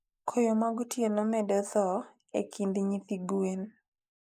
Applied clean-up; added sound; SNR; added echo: neural mask model Resemble Enhance denoiser.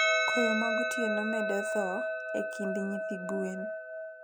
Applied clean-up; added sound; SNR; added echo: none; Percussion; -3 dB; none.